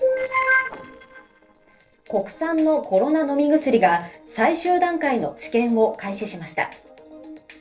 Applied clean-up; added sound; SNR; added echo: neural separator model SepFormer DNS4.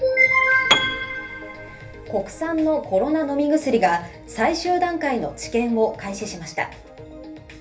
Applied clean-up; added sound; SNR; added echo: none; Piano; 6 dB; reverberation time 0.3 s.